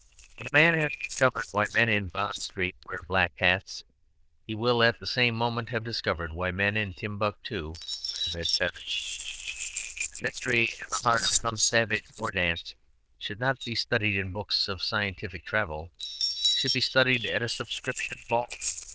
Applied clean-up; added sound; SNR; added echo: neural diffusion model UNIVERSE++.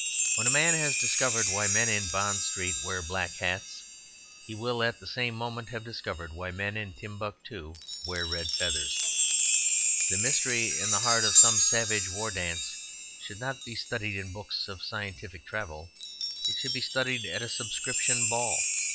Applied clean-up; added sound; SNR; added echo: none; Chime; -4 dB; none.